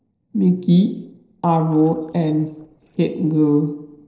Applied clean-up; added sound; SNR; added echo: neural separator model SepFormer DNS4.